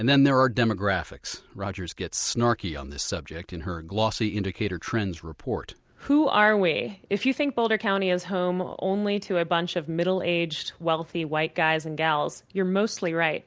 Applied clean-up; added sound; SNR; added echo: none; none; none; none.